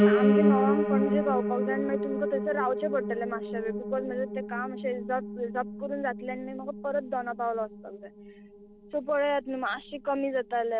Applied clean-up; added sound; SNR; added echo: none; Piano; -2 dB; none.